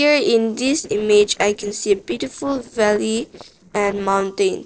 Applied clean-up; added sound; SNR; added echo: neural separator model SepFormer DNS4.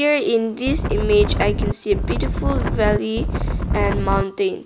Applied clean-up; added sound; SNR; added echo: none; Wind; 0 dB; none.